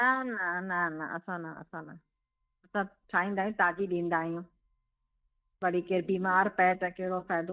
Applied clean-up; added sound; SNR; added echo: neural mask model DeepFilterNet 3.